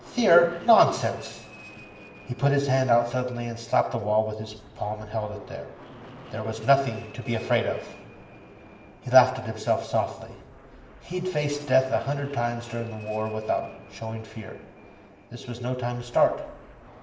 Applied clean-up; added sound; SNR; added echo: none; Fixed-wing aircraft, airplane; 20 dB; reverberation time 1.0 s.